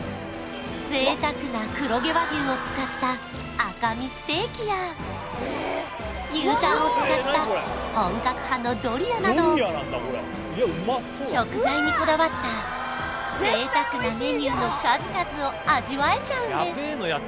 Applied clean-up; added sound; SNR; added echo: none; Guitar; 12 dB; none.